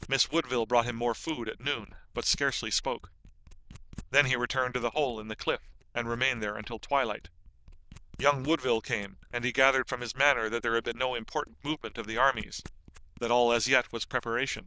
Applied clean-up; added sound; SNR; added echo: neural diffusion model UNIVERSE++.